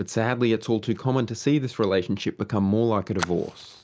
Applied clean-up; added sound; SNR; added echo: neural mask model Resemble Enhance denoiser.